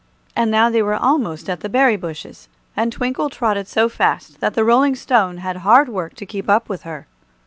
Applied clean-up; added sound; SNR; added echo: none; none; none; none.